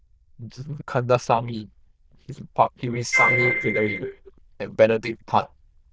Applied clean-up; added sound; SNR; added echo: neural diffusion model UNIVERSE++.